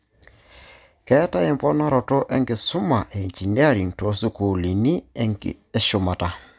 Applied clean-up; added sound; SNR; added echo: none; none; none; none.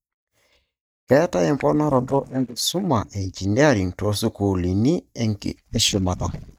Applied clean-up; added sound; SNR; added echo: neural mask model DeepFilterNet 3.